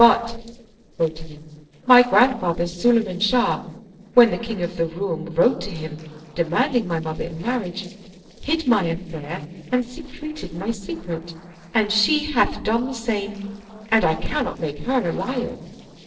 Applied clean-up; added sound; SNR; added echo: neural separator model SepFormer DNS4.